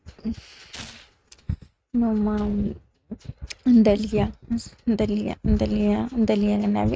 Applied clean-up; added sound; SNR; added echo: neural mask model RNNoise.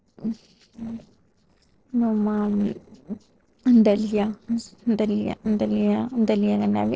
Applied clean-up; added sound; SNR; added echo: neural separator model SepFormer DNS4.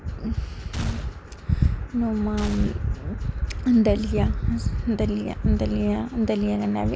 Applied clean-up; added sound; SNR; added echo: none; Gunshot, gunfire; 13 dB; none.